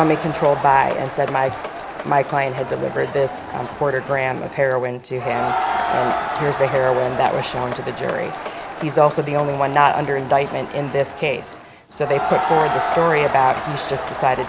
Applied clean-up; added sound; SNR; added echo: none; Crowd; 6 dB; none.